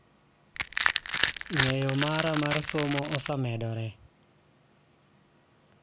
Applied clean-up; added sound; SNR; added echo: none; Crushing; -5 dB; none.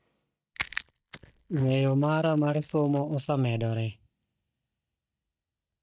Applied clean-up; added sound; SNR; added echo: neural mask model DeepFilterNet 3.